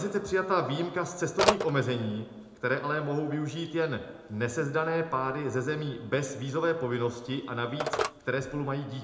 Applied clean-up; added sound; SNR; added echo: none; Telephone; 7 dB; reverberation time 0.5 s.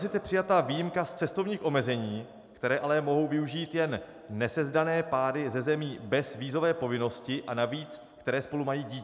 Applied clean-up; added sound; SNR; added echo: none; none; none; none.